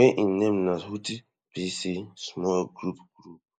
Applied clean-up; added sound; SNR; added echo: neural mask model Resemble Enhance denoiser.